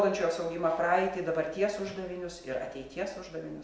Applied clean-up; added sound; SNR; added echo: none; none; none; none.